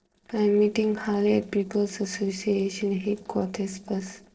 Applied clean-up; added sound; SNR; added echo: neural separator model SepFormer DNS4.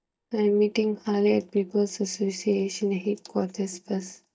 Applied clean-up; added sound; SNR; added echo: neural mask model DeepFilterNet 3.